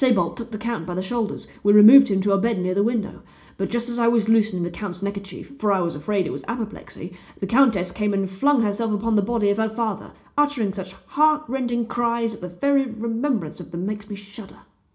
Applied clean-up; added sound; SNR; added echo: none; none; none; reverberation time 0.4 s.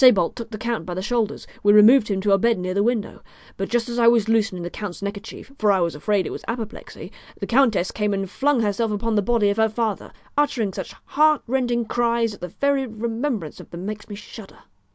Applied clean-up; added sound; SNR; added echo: none; none; none; none.